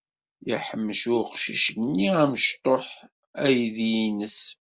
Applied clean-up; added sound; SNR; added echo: none; none; none; none.